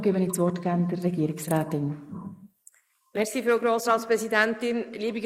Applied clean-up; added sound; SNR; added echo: neural mask model Resemble Enhance denoiser.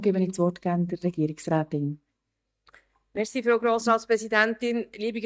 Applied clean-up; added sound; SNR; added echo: neural mask model DeepFilterNet 3.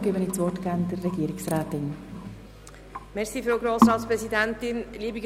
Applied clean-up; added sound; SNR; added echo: none; none; none; none.